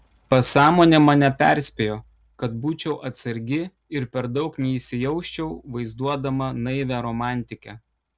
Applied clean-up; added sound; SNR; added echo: none; none; none; none.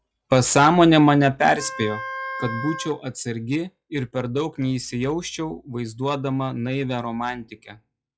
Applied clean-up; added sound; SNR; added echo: classical method log-MMSE.